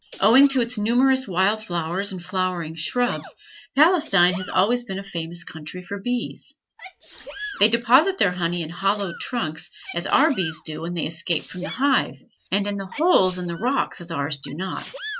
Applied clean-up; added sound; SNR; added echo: none; Sneeze; 17 dB; none.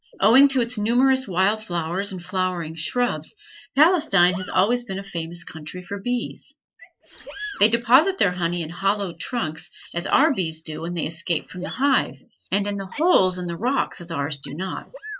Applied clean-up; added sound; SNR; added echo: neural mask model Resemble Enhance denoiser.